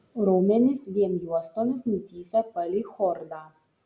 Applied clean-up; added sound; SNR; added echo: none; none; none; none.